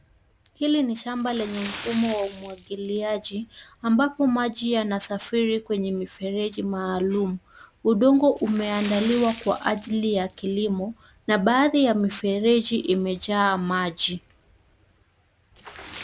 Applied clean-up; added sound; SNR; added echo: none; Splash, splatter; 18 dB; none.